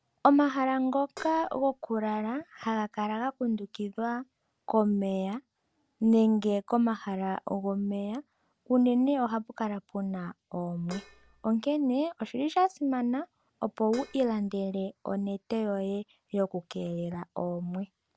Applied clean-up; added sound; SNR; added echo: none; Dishes, pots, and pans; 18 dB; none.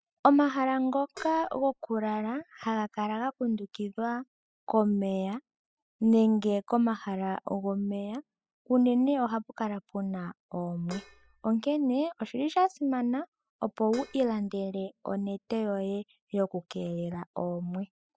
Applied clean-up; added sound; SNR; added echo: classical method spectral subtraction.